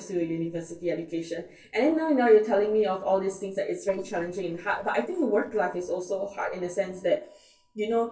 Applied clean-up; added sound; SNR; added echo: neural separator model SepFormer DNS4.